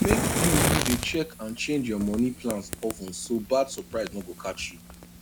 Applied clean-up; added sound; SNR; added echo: none; Fire; 2 dB; none.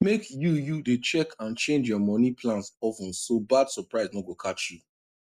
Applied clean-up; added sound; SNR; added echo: none; none; none; none.